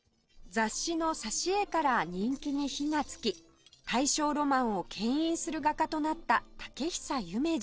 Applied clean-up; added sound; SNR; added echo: neural separator model SepFormer DNS4.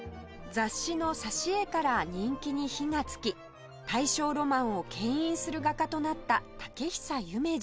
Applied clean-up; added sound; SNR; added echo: none; none; none; none.